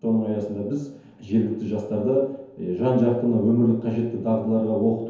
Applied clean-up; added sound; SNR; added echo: none; none; none; reverberation time 0.9 s.